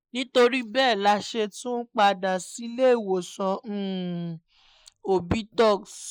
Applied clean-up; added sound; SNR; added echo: neural mask model Resemble Enhance denoiser.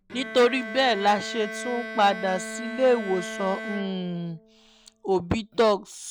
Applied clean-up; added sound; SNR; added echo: none; Bowed string instrument; 12 dB; none.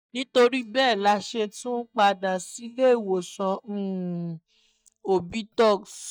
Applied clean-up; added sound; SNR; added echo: neural mask model DeepFilterNet 3.